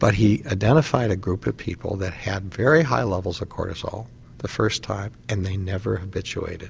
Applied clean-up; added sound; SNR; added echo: none; none; none; none.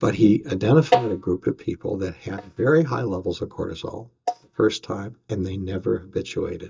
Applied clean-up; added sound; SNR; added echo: neural mask model DeepFilterNet 3.